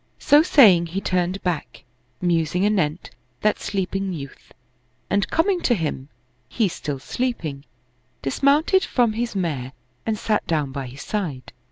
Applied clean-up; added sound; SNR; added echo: none; none; none; none.